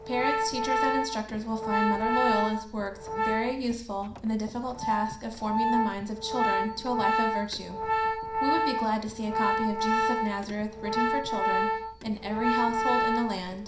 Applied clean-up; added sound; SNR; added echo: none; Organ; -2 dB; reverberation time 0.5 s.